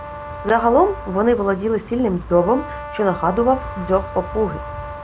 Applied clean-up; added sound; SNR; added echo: none; Brass instrument + Wind; 11 dB; none.